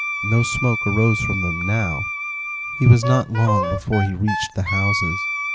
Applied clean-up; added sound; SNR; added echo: none; Wind instrument, woodwind instrument; 5 dB; none.